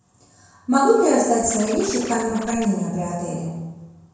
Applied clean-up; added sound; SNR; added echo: none; Scratching (performance technique); 14 dB; reverberation time 1.0 s.